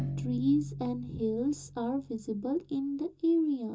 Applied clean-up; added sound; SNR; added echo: none; Bowed string instrument; 10 dB; reverberation time 0.2 s.